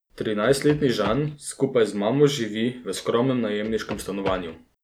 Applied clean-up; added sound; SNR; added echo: none; Run; 14 dB; none.